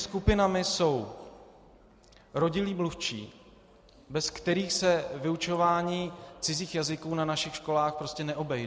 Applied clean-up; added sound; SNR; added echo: none; none; none; none.